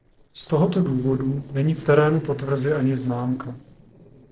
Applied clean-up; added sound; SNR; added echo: neural separator model SepFormer DNS4.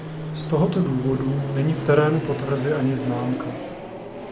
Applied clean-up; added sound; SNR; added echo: none; Fixed-wing aircraft, airplane; 7 dB; none.